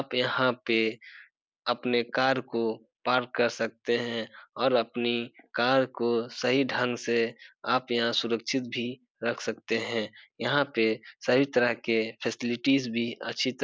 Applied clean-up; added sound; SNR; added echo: none; none; none; none.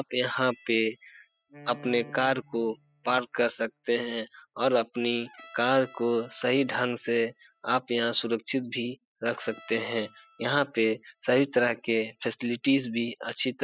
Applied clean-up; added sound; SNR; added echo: classical method spectral subtraction.